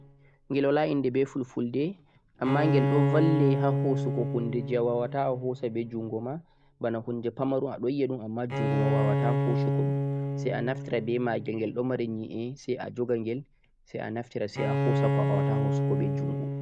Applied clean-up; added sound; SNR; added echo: none; Bowed string instrument; 0 dB; none.